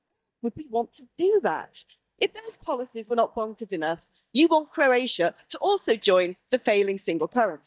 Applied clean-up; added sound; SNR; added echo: neural mask model DeepFilterNet 3.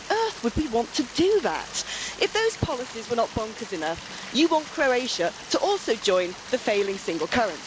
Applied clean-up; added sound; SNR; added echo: none; Stream; 14 dB; none.